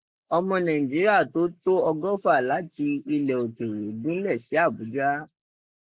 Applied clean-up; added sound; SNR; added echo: neural mask model Resemble Enhance denoiser.